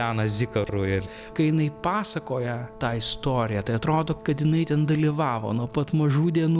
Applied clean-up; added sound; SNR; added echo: none; Brass instrument; 20 dB; none.